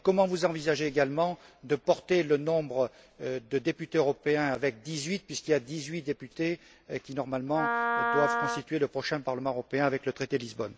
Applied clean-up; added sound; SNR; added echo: none; Wind instrument, woodwind instrument; 2 dB; none.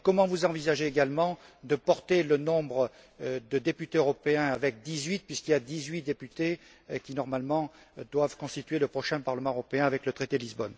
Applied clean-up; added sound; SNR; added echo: none; none; none; none.